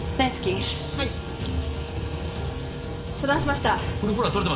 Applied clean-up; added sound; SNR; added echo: none; Wind instrument, woodwind instrument; 16 dB; reverberation time 0.4 s.